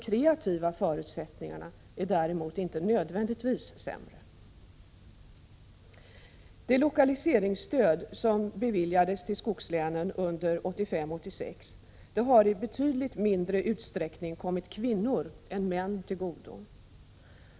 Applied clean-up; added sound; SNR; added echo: none; none; none; none.